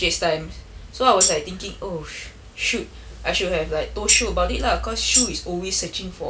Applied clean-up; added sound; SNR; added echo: none; Tambourine; 1 dB; none.